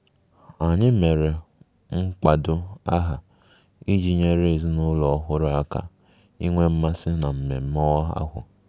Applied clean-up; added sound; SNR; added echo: none; none; none; none.